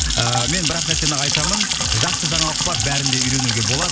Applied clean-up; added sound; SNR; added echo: none; Sink (filling or washing) / Water tap, faucet / Splash, splatter; -3 dB; none.